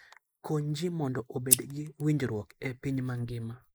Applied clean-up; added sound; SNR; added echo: neural mask model Resemble Enhance denoiser.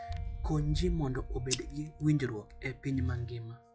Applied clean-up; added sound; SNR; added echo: classical method log-MMSE.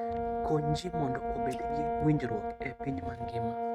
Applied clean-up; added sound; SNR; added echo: neural mask model RNNoise.